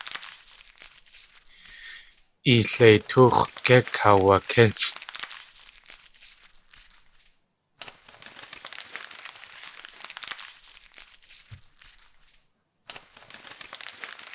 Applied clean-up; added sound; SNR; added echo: none; Crumpling, crinkling; 19 dB; none.